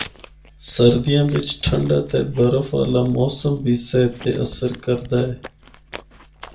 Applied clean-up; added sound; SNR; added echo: none; Chewing, mastication; 20 dB; reverberation time 0.3 s.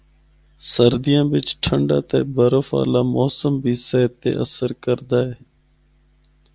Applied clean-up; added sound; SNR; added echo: none; none; none; none.